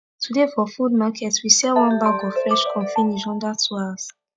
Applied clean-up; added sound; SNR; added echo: classical method log-MMSE.